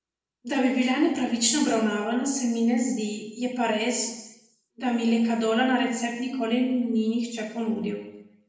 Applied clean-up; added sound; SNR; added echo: none; none; none; reverberation time 0.8 s.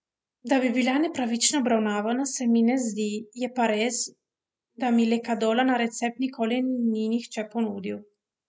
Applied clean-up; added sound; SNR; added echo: none; none; none; none.